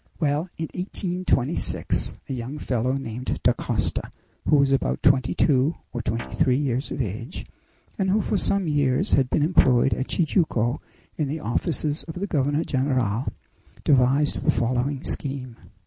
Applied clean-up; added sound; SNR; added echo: none; Guitar; 18 dB; none.